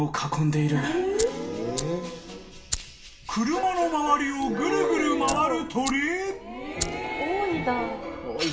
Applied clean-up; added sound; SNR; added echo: none; Fire; 14 dB; reverberation time 0.4 s.